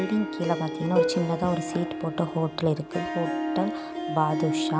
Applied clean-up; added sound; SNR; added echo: none; Plucked string instrument + Harp; 2 dB; none.